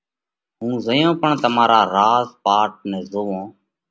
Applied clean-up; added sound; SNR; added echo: none; none; none; none.